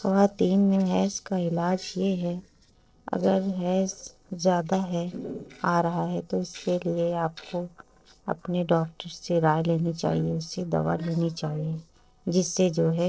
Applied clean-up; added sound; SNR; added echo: neural separator model SepFormer DNS4.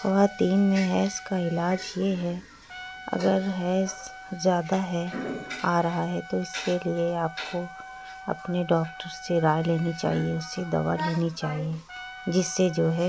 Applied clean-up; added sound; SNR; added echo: none; Trumpet; 17 dB; none.